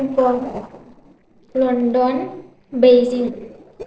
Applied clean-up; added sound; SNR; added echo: neural separator model SepFormer DNS4.